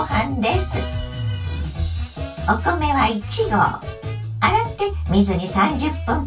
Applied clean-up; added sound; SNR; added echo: none; none; none; reverberation time 0.2 s.